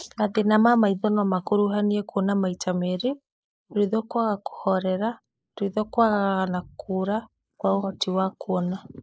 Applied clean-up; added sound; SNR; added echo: neural mask model Resemble Enhance denoiser.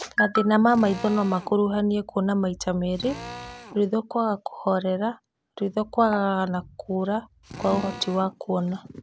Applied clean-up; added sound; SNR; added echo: none; Drill; 16 dB; none.